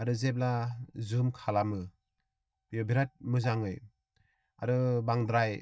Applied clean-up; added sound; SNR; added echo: neural mask model DeepFilterNet 3.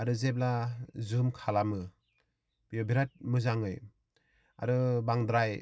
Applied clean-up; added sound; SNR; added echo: none; none; none; none.